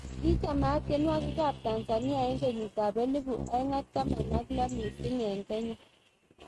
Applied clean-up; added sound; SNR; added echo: neural mask model RNNoise.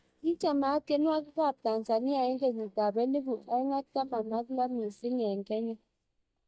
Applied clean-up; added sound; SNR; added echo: neural mask model DeepFilterNet 3.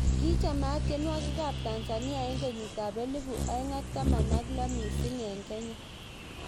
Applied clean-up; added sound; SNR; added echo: none; Bird vocalization, bird call, bird song; -3 dB; none.